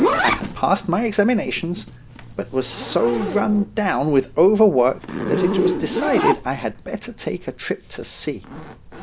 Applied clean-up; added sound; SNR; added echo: none; Zipper (clothing); 5 dB; none.